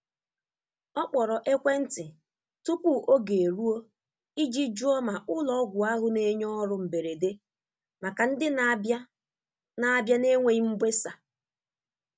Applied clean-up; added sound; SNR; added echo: none; none; none; none.